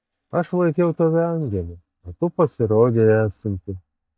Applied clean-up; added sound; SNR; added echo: neural mask model DeepFilterNet 3.